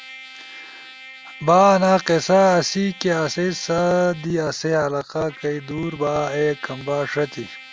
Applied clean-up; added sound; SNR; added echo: none; Trumpet; 20 dB; none.